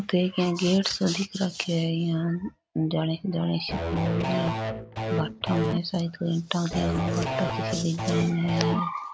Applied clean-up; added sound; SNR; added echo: none; Electric guitar / Bass guitar; 3 dB; none.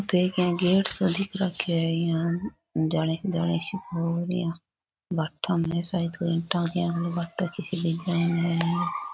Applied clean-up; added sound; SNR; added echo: none; none; none; none.